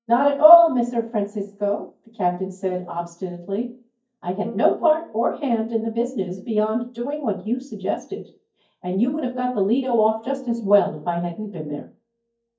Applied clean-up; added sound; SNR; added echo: neural mask model DeepFilterNet 3.